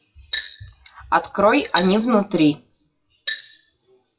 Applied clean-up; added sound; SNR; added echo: classical method WPE with log-MMSE.